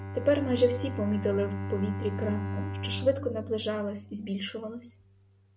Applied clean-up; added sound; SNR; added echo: none; Bowed string instrument; 6 dB; none.